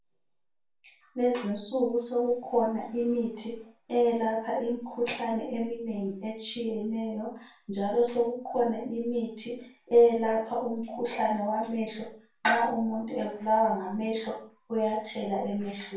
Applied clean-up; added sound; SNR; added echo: none; none; none; reverberation time 0.3 s.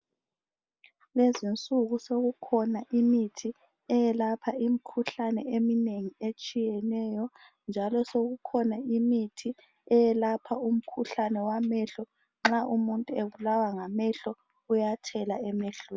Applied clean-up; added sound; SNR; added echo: none; none; none; none.